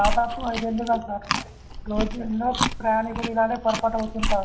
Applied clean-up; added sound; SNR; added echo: none; Chewing, mastication; 3 dB; reverberation time 0.7 s.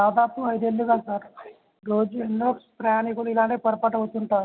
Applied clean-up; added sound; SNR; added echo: none; none; none; none.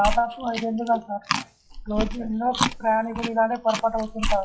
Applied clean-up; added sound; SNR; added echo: classical method WPE with log-MMSE.